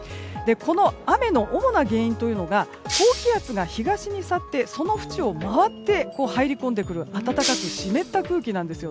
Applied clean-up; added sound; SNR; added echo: none; Shatter; 8 dB; none.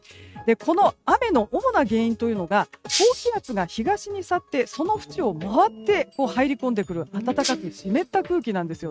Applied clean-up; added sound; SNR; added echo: neural mask model RNNoise.